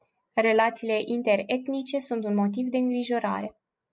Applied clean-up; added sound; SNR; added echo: none; none; none; none.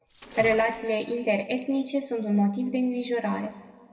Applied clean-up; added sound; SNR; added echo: none; Splash, splatter; 17 dB; reverberation time 1.7 s.